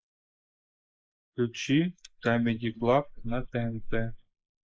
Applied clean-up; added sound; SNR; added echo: neural mask model Resemble Enhance denoiser.